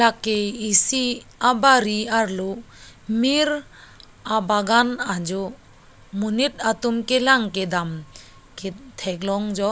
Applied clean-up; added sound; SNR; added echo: none; none; none; none.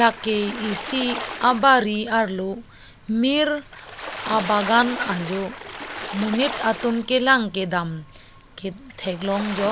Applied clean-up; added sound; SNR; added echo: none; Water / Splash, splatter; 12 dB; none.